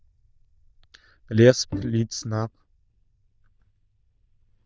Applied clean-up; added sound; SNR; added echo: neural diffusion model UNIVERSE++.